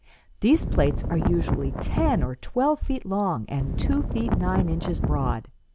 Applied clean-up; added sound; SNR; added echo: none; Wind; -1 dB; none.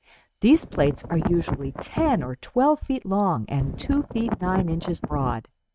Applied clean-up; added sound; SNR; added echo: neural mask model RNNoise.